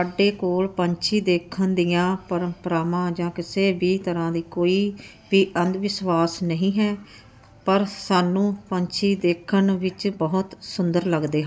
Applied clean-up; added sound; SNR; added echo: none; none; none; none.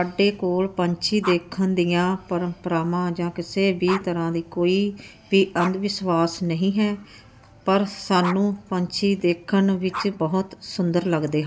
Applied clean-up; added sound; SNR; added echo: none; Dog; 17 dB; none.